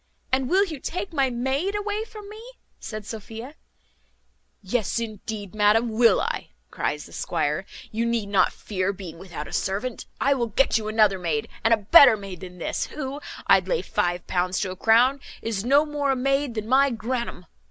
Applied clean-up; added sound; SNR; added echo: none; none; none; none.